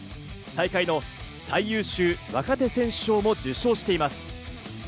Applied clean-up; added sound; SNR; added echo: none; none; none; none.